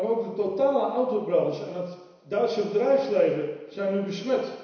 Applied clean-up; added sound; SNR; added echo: none; none; none; reverberation time 1.0 s.